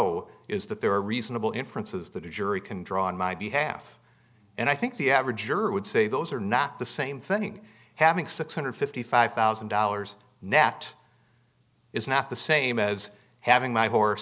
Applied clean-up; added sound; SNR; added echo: none; none; none; none.